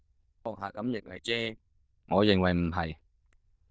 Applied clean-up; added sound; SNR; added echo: neural diffusion model UNIVERSE++.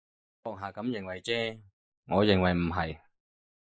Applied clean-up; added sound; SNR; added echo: neural mask model Resemble Enhance denoiser.